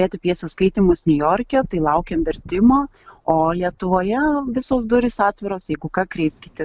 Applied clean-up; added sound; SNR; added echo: none; none; none; none.